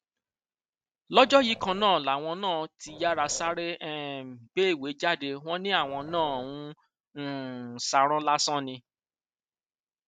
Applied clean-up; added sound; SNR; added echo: neural mask model RNNoise.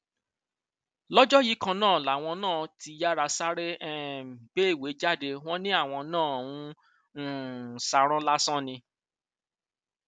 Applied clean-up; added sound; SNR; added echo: none; none; none; none.